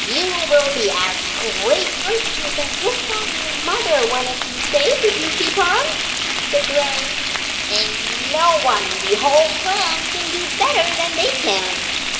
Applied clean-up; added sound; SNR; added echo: none; Frying (food); 1 dB; reverberation time 2.0 s.